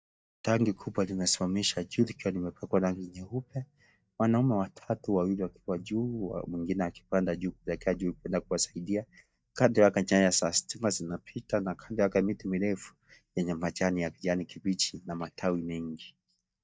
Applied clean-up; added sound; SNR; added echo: neural mask model DeepFilterNet 3.